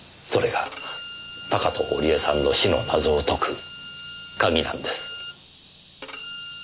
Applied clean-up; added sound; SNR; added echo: none; Bowed string instrument; 13 dB; none.